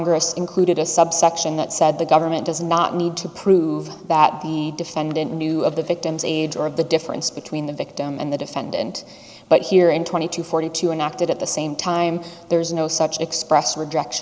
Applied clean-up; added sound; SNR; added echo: none; none; none; none.